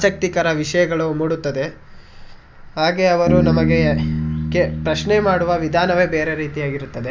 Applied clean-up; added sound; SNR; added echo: none; Bass guitar; 5 dB; none.